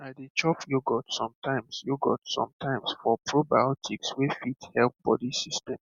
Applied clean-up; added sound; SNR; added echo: none; none; none; none.